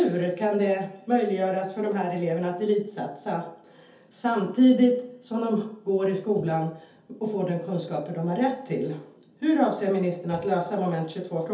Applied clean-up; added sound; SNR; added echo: none; none; none; reverberation time 0.5 s.